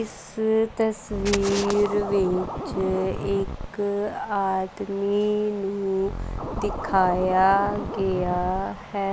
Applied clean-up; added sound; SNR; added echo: none; Scratching (performance technique); 9 dB; none.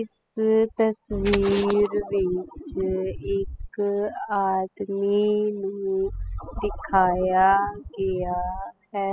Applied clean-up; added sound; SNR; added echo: classical method spectral subtraction.